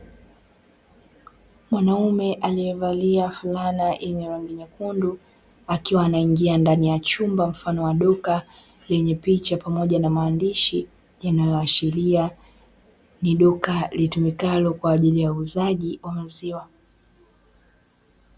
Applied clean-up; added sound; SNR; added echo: none; none; none; none.